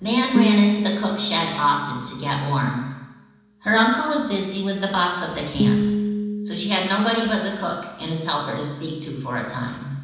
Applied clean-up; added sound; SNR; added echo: none; Piano; 3 dB; reverberation time 1.1 s.